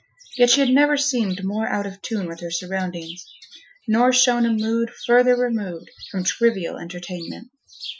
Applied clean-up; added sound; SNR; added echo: classical method Wiener filter.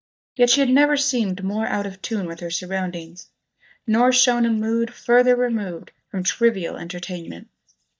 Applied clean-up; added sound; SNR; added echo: neural mask model DeepFilterNet 3.